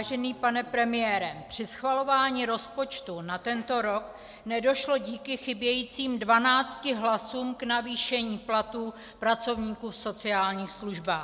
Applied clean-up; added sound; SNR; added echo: none; none; none; none.